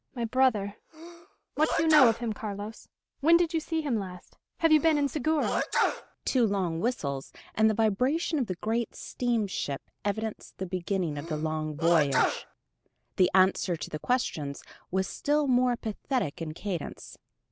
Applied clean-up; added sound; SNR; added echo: none; Sneeze; 6 dB; none.